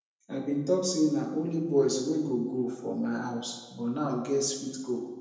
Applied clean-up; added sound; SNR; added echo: none; none; none; reverberation time 1.0 s.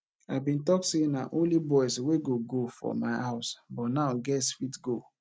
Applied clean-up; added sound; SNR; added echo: none; none; none; none.